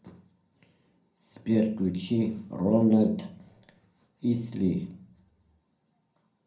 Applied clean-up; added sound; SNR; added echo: none; none; none; reverberation time 0.5 s.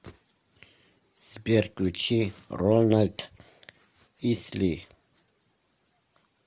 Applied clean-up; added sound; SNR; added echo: none; none; none; none.